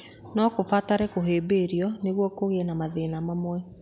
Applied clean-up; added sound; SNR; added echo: none; none; none; none.